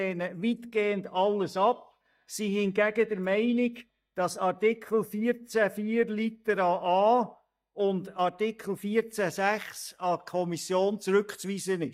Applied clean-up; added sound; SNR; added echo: neural mask model DeepFilterNet 3.